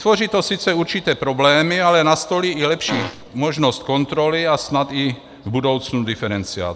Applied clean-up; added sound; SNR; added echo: none; Fart; 8 dB; none.